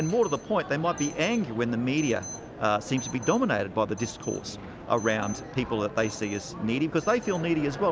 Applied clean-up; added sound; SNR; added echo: none; Alarm; 19 dB; none.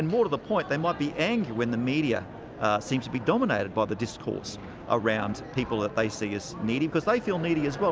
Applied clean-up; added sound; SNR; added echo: none; none; none; none.